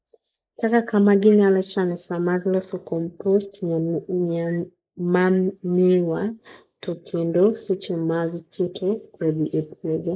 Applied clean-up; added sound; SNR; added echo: neural mask model Resemble Enhance denoiser.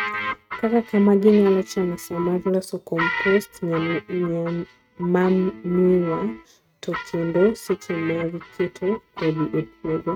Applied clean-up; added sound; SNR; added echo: neural mask model RNNoise.